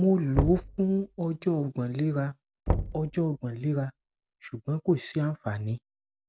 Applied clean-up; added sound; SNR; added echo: none; Knock / Wood; 6 dB; none.